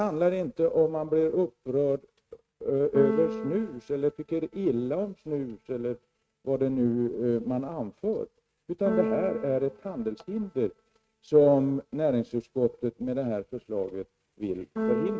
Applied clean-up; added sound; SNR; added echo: neural mask model RNNoise.